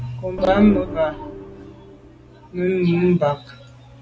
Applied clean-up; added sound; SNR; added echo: none; Organ; 8 dB; none.